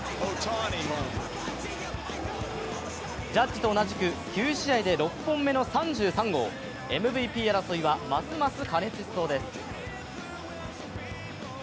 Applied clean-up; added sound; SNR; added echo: none; none; none; none.